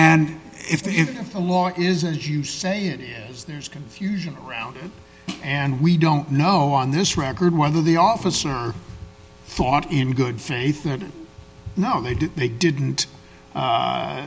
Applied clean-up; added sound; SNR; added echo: none; Brass instrument; 18 dB; none.